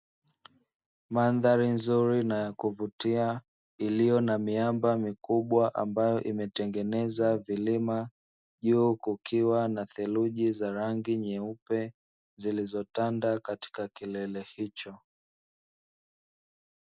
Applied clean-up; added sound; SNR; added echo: none; none; none; none.